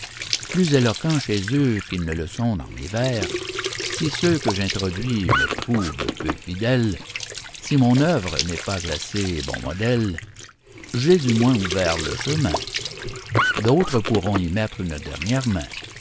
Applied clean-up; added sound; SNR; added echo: none; Squeak / Trickle, dribble / Sink (filling or washing); 6 dB; none.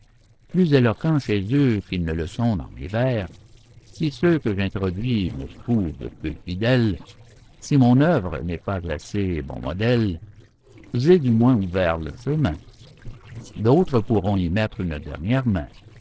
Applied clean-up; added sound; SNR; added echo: neural separator model SepFormer DNS4.